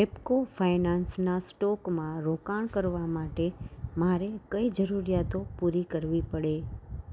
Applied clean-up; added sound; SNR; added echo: none; none; none; none.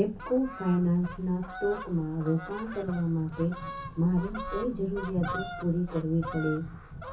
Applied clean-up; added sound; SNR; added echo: none; Fowl; 11 dB; reverberation time 0.3 s.